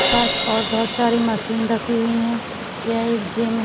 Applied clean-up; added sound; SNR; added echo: none; Crash cymbal + Stream; 4 dB; none.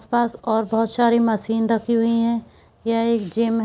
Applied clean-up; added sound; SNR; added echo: none; none; none; none.